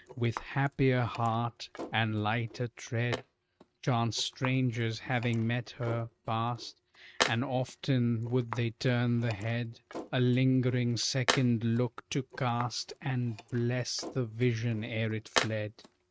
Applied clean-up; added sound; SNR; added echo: neural mask model RNNoise.